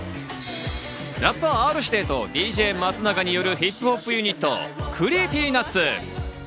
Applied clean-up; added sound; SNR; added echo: none; none; none; none.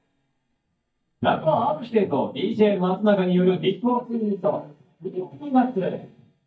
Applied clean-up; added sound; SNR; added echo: neural mask model DeepFilterNet 3.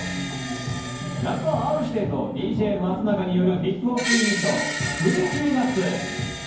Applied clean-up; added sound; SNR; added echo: none; Screech; 8 dB; reverberation time 0.9 s.